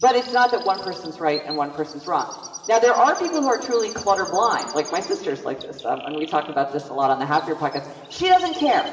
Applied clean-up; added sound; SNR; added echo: none; Chirp, tweet; 16 dB; reverberation time 2.7 s.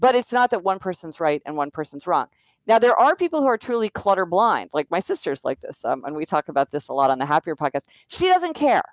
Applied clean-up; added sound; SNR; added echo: none; none; none; none.